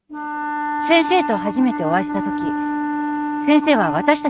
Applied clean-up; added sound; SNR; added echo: neural mask model RNNoise.